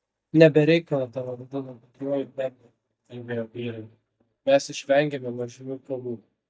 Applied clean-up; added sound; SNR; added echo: neural mask model DeepFilterNet 3.